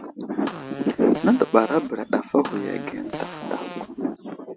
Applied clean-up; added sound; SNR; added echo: none; Fart; 13 dB; none.